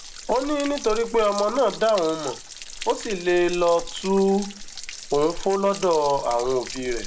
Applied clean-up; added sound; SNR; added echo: none; Stream / Trickle, dribble / Splash, splatter; 12 dB; none.